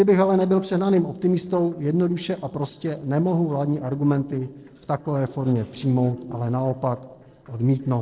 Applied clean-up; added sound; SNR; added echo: neural separator model SepFormer DNS4.